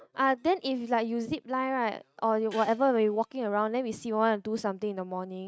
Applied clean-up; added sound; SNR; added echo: neural mask model RNNoise.